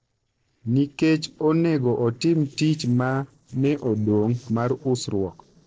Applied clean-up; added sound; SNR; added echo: neural separator model SepFormer DNS4.